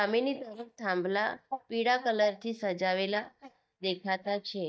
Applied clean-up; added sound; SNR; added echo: neural mask model DeepFilterNet 3.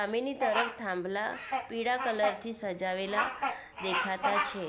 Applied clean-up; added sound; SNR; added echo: none; Bird vocalization, bird call, bird song; 2 dB; none.